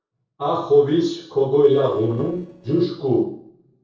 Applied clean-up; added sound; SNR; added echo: neural separator model SepFormer DNS4.